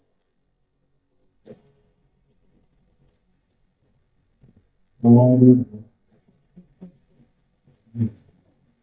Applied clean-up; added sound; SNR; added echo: neural mask model DeepFilterNet 3.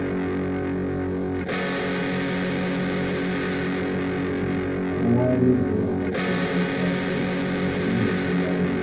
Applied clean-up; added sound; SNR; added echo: none; Electric guitar; -4 dB; reverberation time 0.9 s.